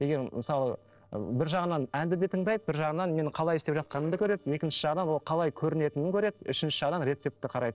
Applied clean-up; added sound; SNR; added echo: neural separator model SepFormer DNS4.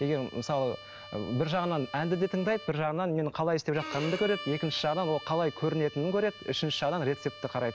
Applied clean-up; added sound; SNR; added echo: none; Bowed string instrument; 15 dB; none.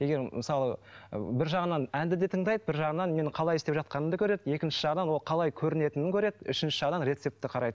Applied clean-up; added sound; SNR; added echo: none; none; none; none.